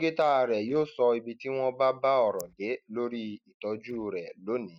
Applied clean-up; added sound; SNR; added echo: neural mask model DeepFilterNet 3.